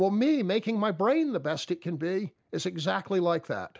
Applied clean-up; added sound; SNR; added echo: none; none; none; none.